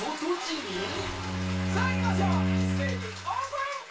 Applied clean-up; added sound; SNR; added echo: none; Bowed string instrument; -3 dB; reverberation time 0.2 s.